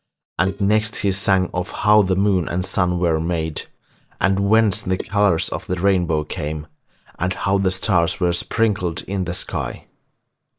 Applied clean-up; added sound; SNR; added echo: neural mask model DeepFilterNet 3.